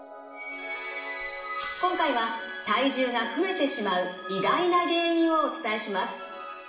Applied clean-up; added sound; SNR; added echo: none; none; none; reverberation time 0.8 s.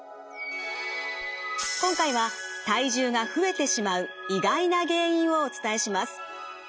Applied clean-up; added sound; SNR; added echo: none; none; none; none.